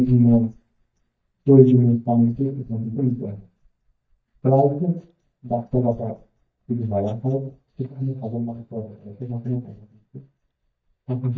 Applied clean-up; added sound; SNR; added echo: neural mask model DeepFilterNet 3.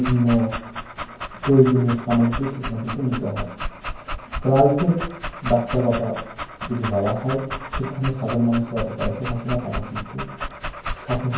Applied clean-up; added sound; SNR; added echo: none; Dog; 8 dB; reverberation time 0.9 s.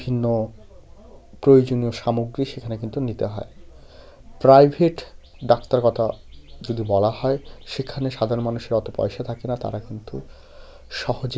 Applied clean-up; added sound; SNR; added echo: none; none; none; none.